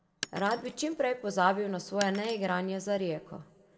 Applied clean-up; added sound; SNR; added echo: none; Shatter; 15 dB; reverberation time 1.8 s.